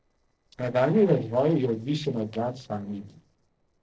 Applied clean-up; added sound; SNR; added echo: neural separator model SepFormer DNS4.